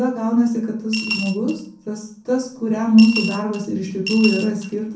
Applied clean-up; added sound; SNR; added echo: none; Coin (dropping) / Glass; 9 dB; reverberation time 0.5 s.